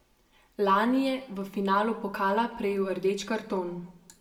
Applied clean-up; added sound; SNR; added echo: none; none; none; reverberation time 0.7 s.